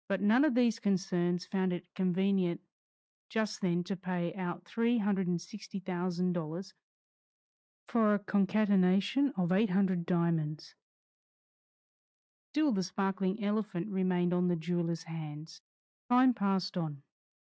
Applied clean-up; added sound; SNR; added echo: none; none; none; none.